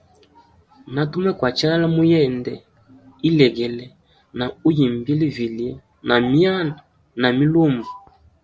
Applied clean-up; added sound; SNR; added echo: none; none; none; none.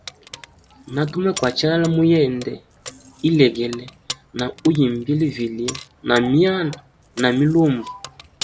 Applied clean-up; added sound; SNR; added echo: none; Keys jangling; 18 dB; none.